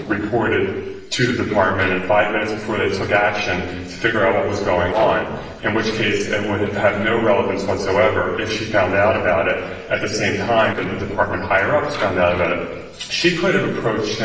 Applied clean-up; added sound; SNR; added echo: neural separator model SepFormer DNS4.